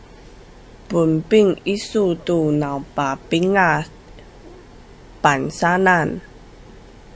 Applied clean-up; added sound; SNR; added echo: none; none; none; none.